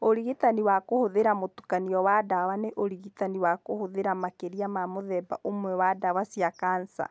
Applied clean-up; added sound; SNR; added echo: none; none; none; none.